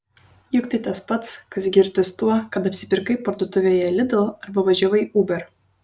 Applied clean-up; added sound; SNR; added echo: none; none; none; none.